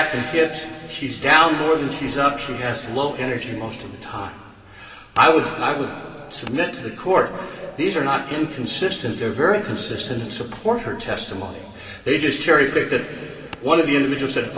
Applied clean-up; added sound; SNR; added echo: none; Walk, footsteps; 19 dB; reverberation time 2.5 s.